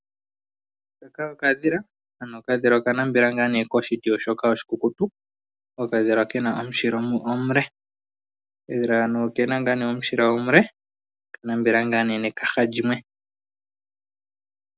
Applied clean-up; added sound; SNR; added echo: none; none; none; none.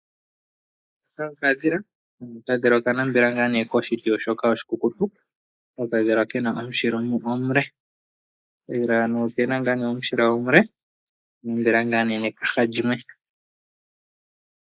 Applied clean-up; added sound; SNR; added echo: neural mask model Resemble Enhance denoiser.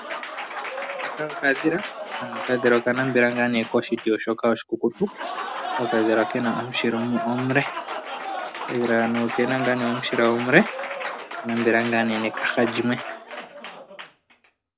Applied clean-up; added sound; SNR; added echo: none; Applause; 8 dB; none.